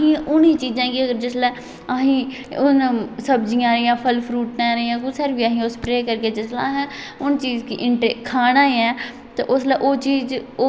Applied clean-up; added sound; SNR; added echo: none; none; none; none.